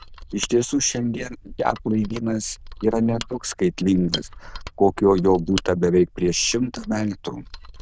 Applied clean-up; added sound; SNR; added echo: neural diffusion model UNIVERSE++.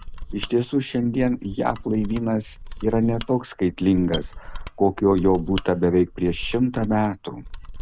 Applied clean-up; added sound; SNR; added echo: none; Mechanisms; 12 dB; none.